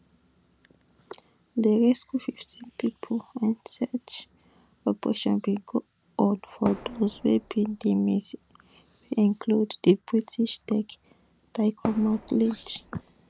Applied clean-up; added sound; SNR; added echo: none; Fireworks; 12 dB; none.